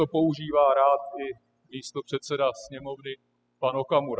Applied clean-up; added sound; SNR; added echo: classical method spectral subtraction.